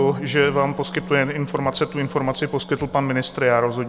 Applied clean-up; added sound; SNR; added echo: none; Musical instrument; 15 dB; none.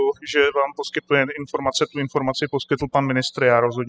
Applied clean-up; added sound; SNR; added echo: classical method spectral subtraction.